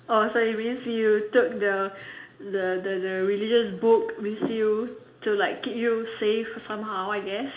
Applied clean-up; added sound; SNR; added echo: none; none; none; reverberation time 0.4 s.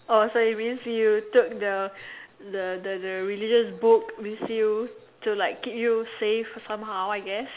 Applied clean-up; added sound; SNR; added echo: none; none; none; none.